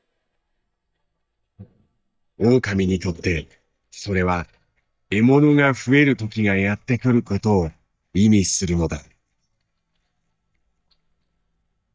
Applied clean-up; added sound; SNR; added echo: neural mask model DeepFilterNet 3.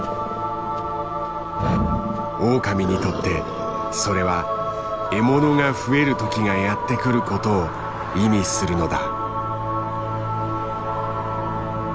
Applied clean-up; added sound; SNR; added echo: none; none; none; none.